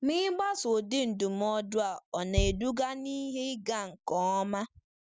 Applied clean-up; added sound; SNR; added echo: none; Bass drum; 6 dB; none.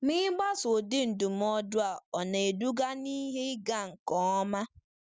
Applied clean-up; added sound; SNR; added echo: none; none; none; none.